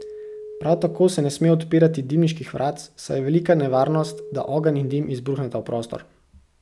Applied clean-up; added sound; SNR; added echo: none; Telephone; 18 dB; none.